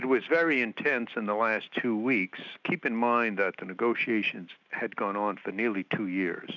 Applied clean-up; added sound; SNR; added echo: none; none; none; none.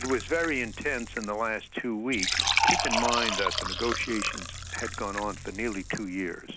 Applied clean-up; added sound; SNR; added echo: none; Fill (with liquid) / Trickle, dribble; 0 dB; none.